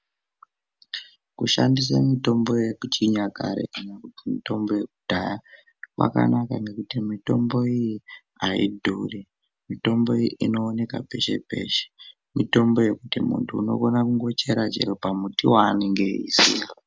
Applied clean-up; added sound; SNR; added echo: none; none; none; none.